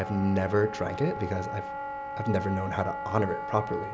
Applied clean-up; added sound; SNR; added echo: none; Wind instrument, woodwind instrument; 7 dB; none.